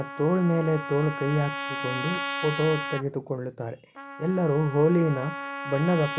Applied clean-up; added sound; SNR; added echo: none; Trumpet; 8 dB; none.